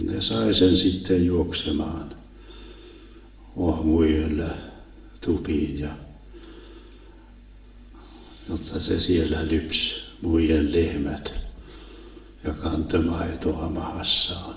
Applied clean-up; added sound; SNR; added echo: none; none; none; reverberation time 0.8 s.